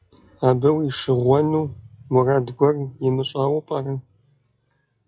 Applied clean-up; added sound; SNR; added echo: classical method log-MMSE.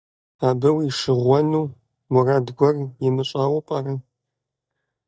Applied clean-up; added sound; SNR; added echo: neural mask model DeepFilterNet 3.